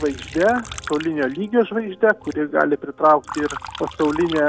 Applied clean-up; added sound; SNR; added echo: none; Liquid; 16 dB; none.